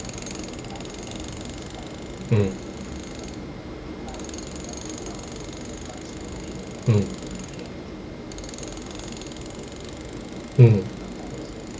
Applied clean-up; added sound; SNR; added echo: none; Tools; 17 dB; none.